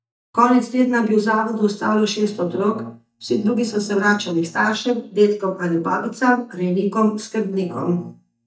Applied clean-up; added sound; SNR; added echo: neural mask model DeepFilterNet 3.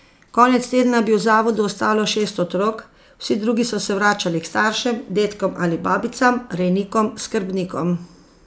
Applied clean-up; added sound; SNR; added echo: none; none; none; none.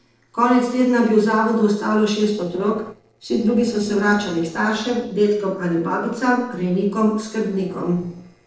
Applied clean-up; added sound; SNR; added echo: neural separator model SepFormer DNS4.